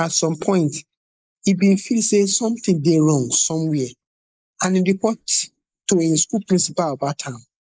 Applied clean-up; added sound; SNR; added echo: neural mask model Resemble Enhance denoiser.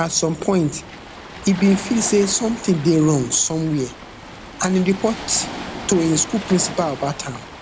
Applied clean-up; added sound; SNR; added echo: none; Waves, surf; 13 dB; none.